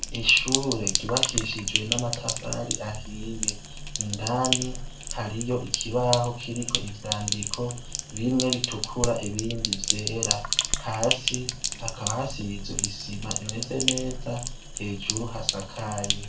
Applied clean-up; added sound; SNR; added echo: none; Sink (filling or washing); 0 dB; reverberation time 0.3 s.